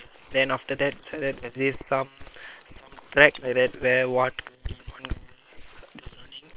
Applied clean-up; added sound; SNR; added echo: neural separator model SepFormer WHAM!.